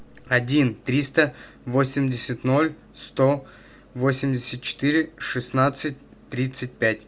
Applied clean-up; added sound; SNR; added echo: none; none; none; none.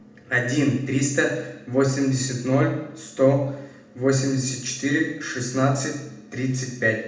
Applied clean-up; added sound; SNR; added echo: none; none; none; reverberation time 0.8 s.